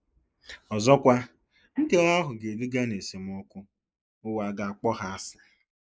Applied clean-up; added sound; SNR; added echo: neural mask model Resemble Enhance denoiser.